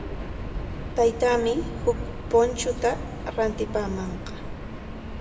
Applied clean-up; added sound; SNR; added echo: none; Subway, metro, underground; 7 dB; reverberation time 1.3 s.